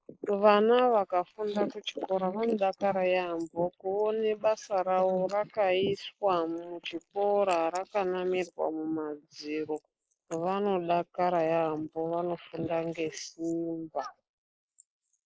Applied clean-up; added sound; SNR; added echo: neural mask model Resemble Enhance denoiser.